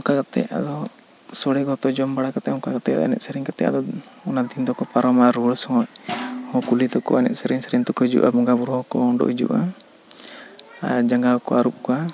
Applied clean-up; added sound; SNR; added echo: none; none; none; none.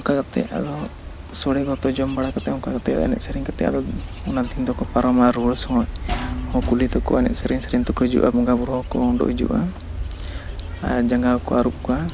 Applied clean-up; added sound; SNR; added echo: none; Wind / Bird / Insect; 8 dB; none.